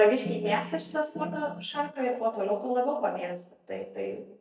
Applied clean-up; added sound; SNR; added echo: neural mask model DeepFilterNet 3.